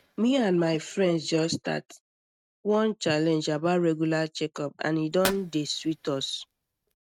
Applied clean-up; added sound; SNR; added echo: neural mask model RNNoise.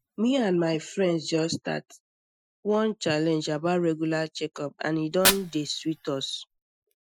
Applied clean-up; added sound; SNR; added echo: classical method Wiener filter.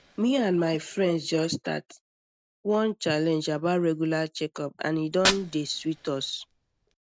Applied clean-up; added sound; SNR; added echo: none; Fire; 9 dB; none.